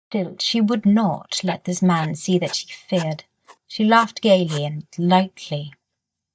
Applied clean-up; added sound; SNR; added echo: neural mask model DeepFilterNet 3.